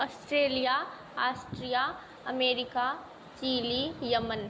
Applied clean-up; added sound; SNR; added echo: none; none; none; none.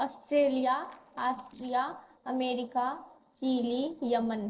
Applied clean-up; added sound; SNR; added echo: neural separator model SepFormer DNS4.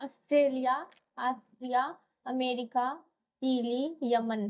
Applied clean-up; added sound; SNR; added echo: neural mask model DeepFilterNet 3.